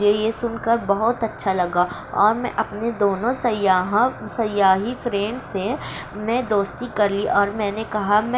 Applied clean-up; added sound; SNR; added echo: none; none; none; none.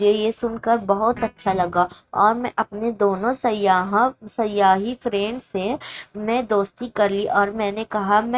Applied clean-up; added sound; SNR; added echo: neural mask model RNNoise.